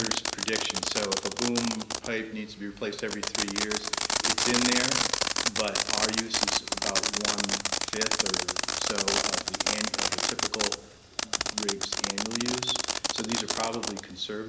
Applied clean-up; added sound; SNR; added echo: none; Fireworks; -5 dB; none.